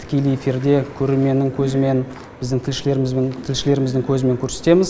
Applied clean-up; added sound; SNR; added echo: none; none; none; none.